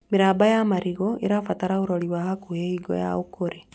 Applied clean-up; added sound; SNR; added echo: none; none; none; none.